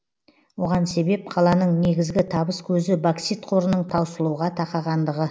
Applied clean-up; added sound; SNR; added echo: none; none; none; none.